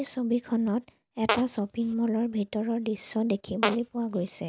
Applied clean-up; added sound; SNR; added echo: none; Fart; 6 dB; none.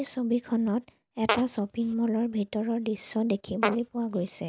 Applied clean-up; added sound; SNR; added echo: neural mask model Resemble Enhance denoiser.